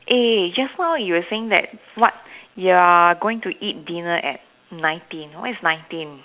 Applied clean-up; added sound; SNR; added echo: none; none; none; none.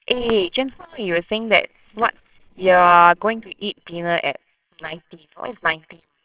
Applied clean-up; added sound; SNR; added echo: neural separator model SepFormer WHAMR!.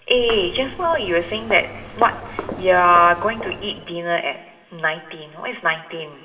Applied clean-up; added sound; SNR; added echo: none; Walk, footsteps; 12 dB; reverberation time 2.5 s.